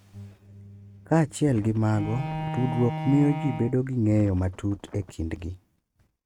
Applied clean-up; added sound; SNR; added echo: neural mask model RNNoise.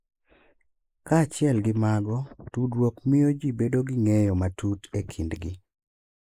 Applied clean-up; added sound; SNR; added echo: neural mask model Resemble Enhance denoiser.